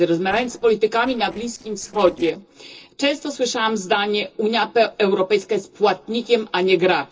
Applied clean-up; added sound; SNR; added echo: neural separator model SepFormer DNS4.